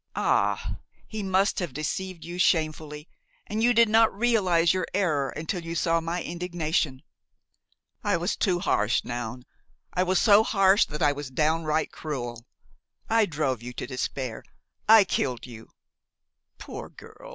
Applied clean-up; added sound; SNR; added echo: none; none; none; none.